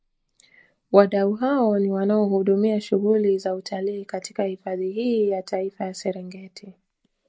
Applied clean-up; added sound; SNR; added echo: neural mask model Resemble Enhance denoiser.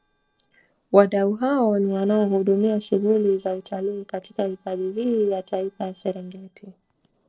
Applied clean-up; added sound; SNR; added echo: neural separator model SepFormer DNS4.